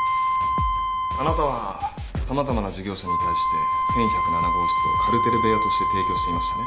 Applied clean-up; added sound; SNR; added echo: none; Wind instrument, woodwind instrument; -4 dB; none.